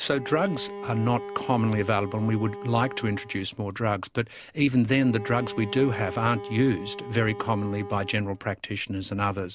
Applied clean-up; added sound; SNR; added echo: none; Bowed string instrument; 13 dB; none.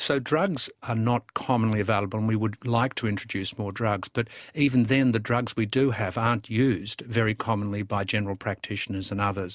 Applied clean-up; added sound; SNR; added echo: none; none; none; none.